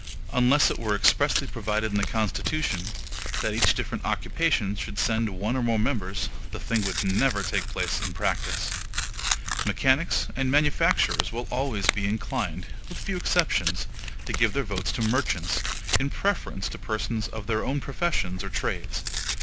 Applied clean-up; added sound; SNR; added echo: none; Tearing; 1 dB; none.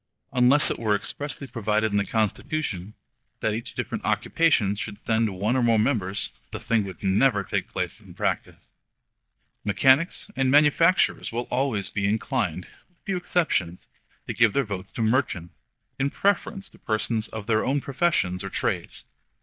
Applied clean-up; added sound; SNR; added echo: neural mask model DeepFilterNet 3.